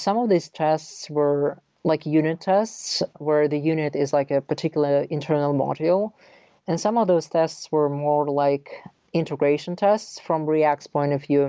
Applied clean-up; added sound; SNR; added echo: none; none; none; none.